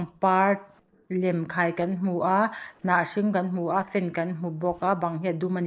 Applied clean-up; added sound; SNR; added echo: neural separator model SepFormer DNS4.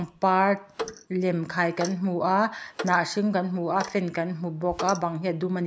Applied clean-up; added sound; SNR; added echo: none; Clock; 15 dB; none.